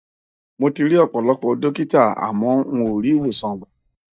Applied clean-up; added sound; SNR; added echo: neural mask model DeepFilterNet 3.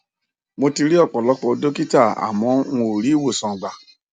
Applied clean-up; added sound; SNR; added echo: none; none; none; none.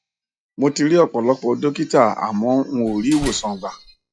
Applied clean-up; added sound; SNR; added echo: classical method log-MMSE.